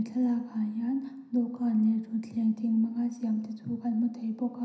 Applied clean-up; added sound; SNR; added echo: none; none; none; reverberation time 0.9 s.